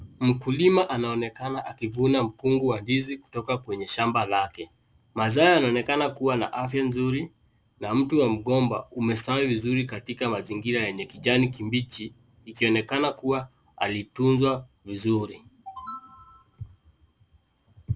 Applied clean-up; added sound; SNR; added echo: none; none; none; none.